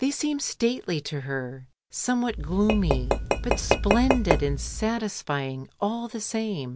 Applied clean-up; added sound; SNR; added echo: none; Tap / Glass; -1 dB; none.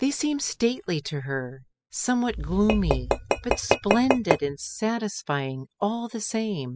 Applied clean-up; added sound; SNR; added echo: classical method spectral subtraction.